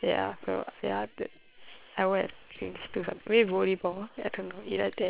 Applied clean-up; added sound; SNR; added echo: neural separator model SepFormer WHAM!.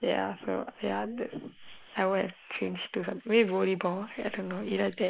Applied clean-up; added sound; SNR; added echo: neural mask model Resemble Enhance denoiser.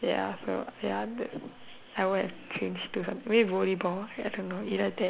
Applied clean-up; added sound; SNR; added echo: none; none; none; none.